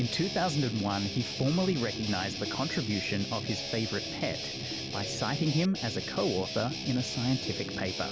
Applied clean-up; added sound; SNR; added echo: none; Guitar; 5 dB; none.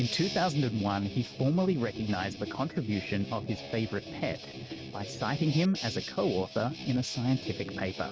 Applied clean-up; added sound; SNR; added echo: neural mask model RNNoise.